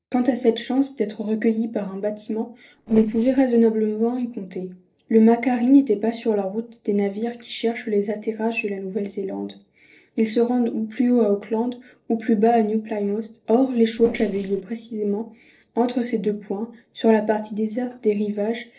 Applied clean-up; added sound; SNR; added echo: neural separator model SepFormer DNS4.